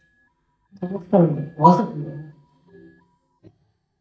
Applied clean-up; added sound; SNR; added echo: neural mask model DeepFilterNet 3.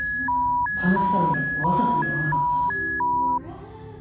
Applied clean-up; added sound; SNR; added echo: none; Alarm; -5 dB; reverberation time 1.1 s.